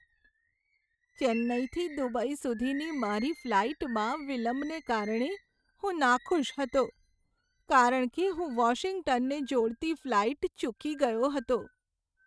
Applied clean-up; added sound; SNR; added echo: neural mask model RNNoise.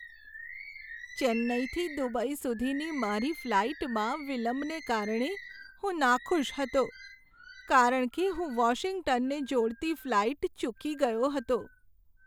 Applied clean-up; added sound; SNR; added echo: none; Bird; 16 dB; none.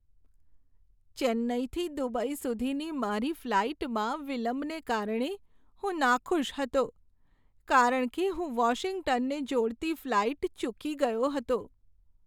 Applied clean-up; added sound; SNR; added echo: none; none; none; none.